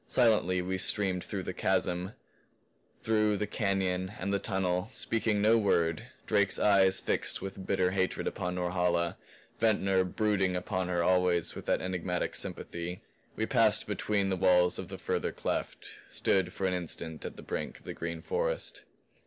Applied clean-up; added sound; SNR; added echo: none; none; none; none.